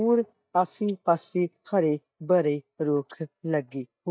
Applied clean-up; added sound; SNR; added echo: neural mask model DeepFilterNet 3.